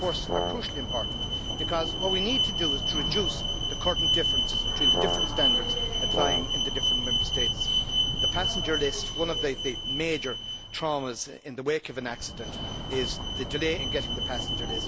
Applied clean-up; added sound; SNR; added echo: none; Alarm + Brass instrument; -4 dB; none.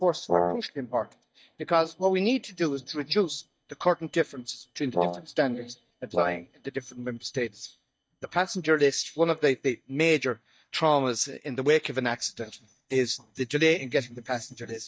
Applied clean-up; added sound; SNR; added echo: neural mask model DeepFilterNet 3.